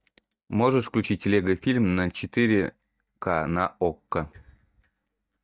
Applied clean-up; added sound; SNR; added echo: neural mask model DeepFilterNet 3.